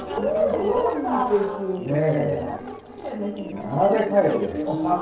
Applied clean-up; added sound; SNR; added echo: neural separator model SepFormer DNS4.